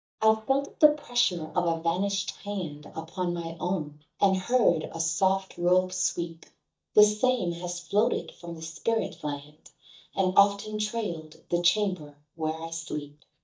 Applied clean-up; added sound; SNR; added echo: neural mask model DeepFilterNet 3.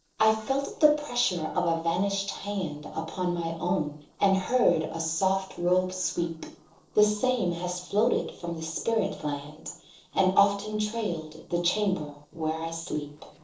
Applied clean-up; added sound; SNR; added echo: neural separator model SepFormer DNS4.